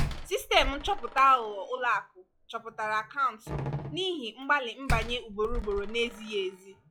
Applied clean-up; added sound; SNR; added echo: classical method log-MMSE.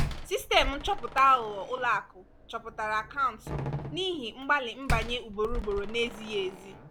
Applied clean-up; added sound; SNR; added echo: none; Slam; 7 dB; none.